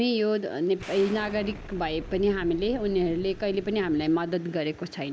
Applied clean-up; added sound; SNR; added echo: none; Explosion; 15 dB; none.